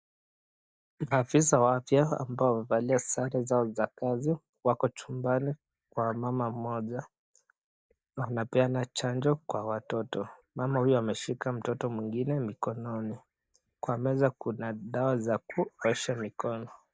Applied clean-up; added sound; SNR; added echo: neural mask model DeepFilterNet 3.